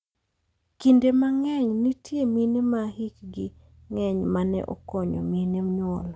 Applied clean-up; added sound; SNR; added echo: none; none; none; none.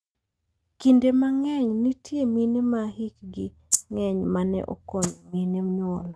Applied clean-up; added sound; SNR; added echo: neural mask model RNNoise.